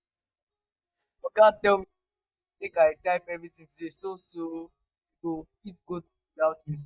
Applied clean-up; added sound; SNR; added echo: neural mask model DeepFilterNet 3.